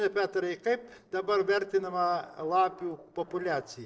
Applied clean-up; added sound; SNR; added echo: neural separator model SepFormer DNS4.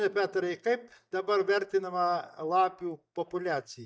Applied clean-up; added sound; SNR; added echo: neural mask model DeepFilterNet 3.